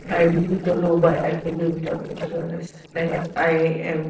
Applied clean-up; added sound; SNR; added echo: neural separator model SepFormer DNS4.